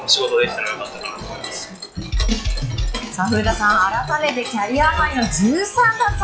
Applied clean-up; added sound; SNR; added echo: classical method log-MMSE.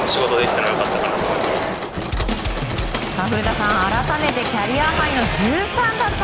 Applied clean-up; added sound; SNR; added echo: none; Mechanisms; 7 dB; none.